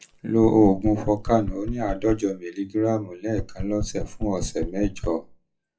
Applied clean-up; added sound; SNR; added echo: classical method WPE with log-MMSE.